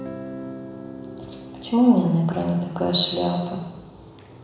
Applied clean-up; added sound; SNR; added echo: none; Guitar; 16 dB; reverberation time 1.0 s.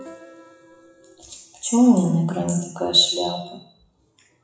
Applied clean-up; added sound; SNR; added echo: classical method WPE with log-MMSE.